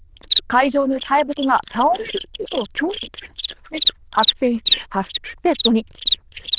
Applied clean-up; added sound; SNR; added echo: neural diffusion model UNIVERSE++.